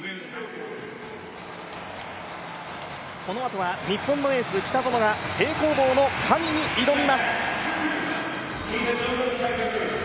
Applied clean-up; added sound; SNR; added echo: none; none; none; none.